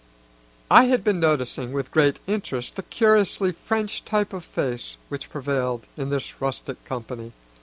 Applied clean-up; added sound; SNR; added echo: none; none; none; none.